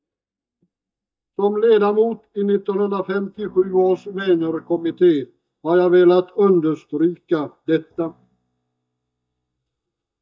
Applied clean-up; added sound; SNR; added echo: neural mask model DeepFilterNet 3.